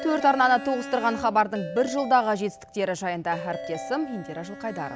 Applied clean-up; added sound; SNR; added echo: none; Ringtone / Keyboard (musical) + Bowed string instrument; 12 dB; none.